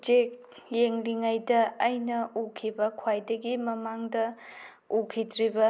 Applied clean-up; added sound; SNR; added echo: none; none; none; none.